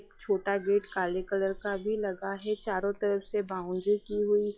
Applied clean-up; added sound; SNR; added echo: classical method log-MMSE.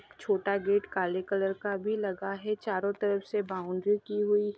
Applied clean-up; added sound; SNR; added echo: none; none; none; none.